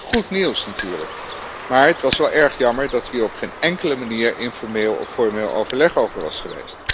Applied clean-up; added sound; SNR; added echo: none; Bird + Fire; 12 dB; none.